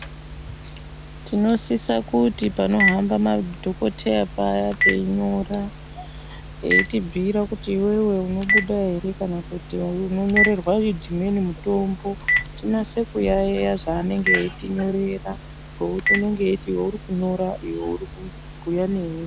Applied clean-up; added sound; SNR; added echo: none; Telephone; 5 dB; none.